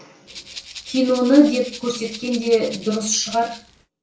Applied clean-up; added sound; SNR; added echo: none; Rattle (instrument); 16 dB; reverberation time 0.3 s.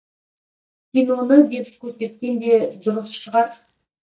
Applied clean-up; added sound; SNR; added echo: neural mask model DeepFilterNet 3.